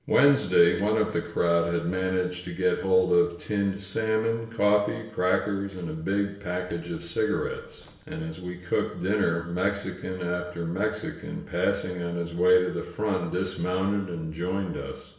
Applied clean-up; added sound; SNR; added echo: neural separator model SepFormer DNS4.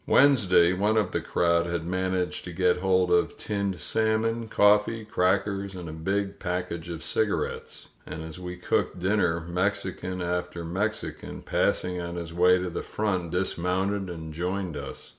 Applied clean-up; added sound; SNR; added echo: none; none; none; none.